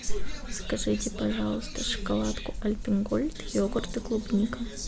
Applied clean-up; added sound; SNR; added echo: none; none; none; none.